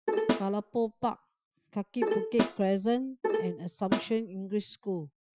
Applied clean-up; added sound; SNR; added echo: classical method Wiener filter.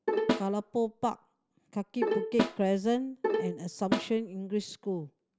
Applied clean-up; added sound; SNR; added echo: none; Snare drum + Bowed string instrument; 1 dB; none.